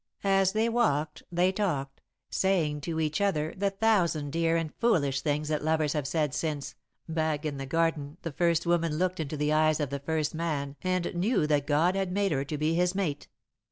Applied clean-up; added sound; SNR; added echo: none; none; none; none.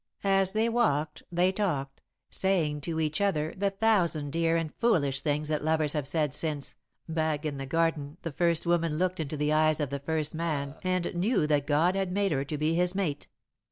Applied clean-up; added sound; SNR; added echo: none; Burping, eructation; 19 dB; none.